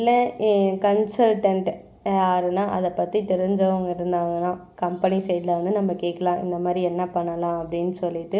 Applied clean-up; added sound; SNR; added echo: none; none; none; none.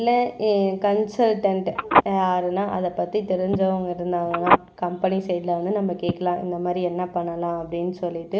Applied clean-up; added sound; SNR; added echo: none; Telephone; 3 dB; none.